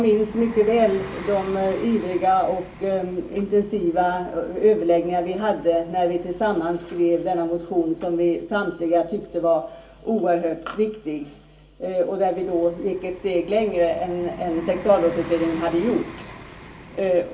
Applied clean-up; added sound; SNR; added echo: none; Bus; 19 dB; reverberation time 0.2 s.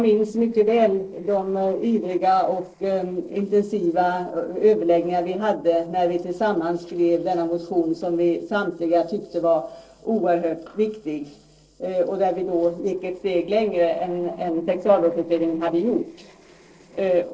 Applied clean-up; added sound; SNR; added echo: neural separator model SepFormer DNS4.